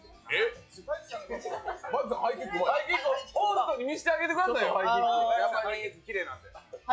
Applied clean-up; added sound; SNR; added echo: classical method log-MMSE.